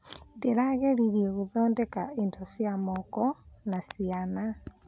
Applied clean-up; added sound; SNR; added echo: none; none; none; none.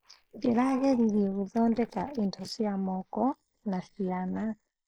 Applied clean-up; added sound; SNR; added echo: neural mask model Resemble Enhance denoiser.